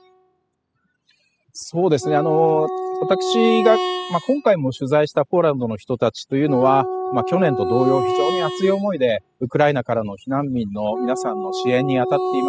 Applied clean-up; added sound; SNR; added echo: classical method spectral subtraction.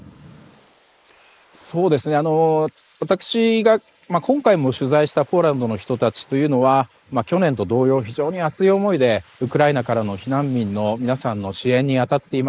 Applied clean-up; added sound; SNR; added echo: neural mask model Resemble Enhance denoiser.